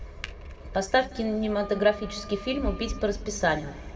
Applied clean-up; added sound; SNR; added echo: none; Wind instrument, woodwind instrument; 18 dB; reverberation time 1.4 s.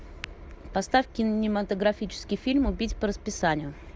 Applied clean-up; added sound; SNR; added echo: none; none; none; none.